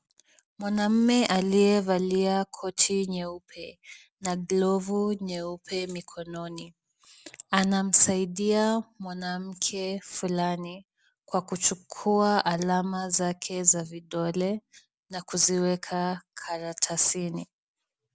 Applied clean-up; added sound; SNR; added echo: none; none; none; none.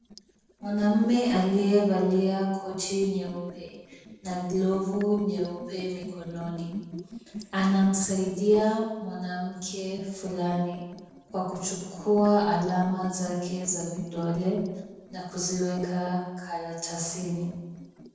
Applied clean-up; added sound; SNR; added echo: neural separator model SepFormer DNS4.